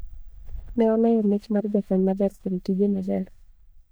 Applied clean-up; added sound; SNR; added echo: neural mask model DeepFilterNet 3.